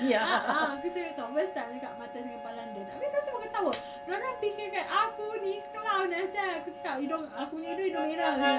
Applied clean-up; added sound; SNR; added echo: none; Harmonica; 6 dB; reverberation time 0.2 s.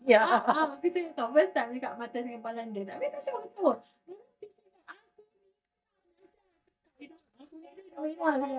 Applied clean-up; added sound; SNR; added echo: neural mask model DeepFilterNet 3.